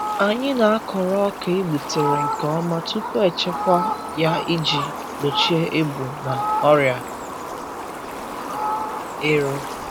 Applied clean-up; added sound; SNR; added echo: none; Fowl; 5 dB; none.